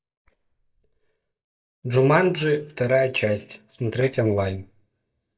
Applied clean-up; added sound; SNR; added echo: neural mask model DeepFilterNet 3.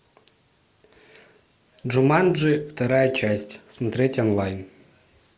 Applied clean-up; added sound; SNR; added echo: none; none; none; none.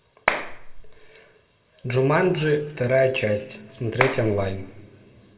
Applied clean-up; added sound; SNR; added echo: none; Clapping; 4 dB; reverberation time 1.4 s.